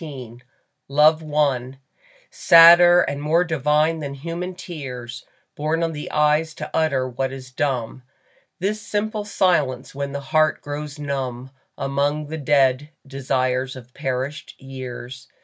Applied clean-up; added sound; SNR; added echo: none; none; none; none.